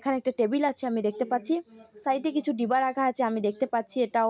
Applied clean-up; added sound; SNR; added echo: none; none; none; none.